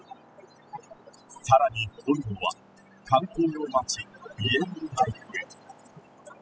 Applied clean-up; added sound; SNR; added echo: classical method spectral subtraction.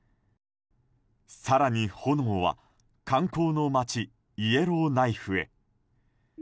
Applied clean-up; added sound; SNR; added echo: none; none; none; none.